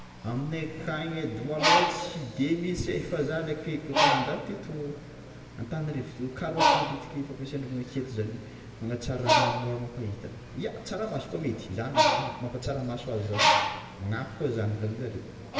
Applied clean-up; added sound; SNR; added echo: none; Bird; -2 dB; reverberation time 2.3 s.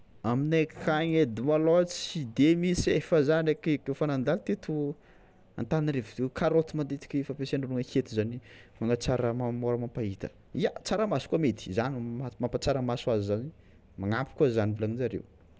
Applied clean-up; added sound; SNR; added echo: none; none; none; none.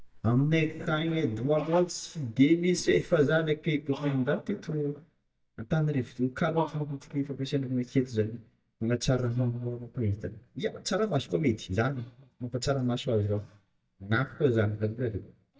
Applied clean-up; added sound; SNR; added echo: neural mask model DeepFilterNet 3.